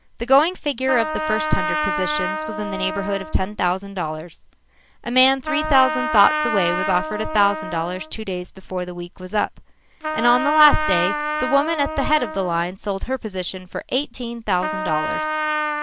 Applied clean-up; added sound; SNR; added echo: none; Trumpet; 5 dB; none.